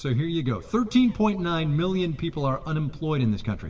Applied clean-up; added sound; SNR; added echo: none; Bird; 17 dB; reverberation time 1.4 s.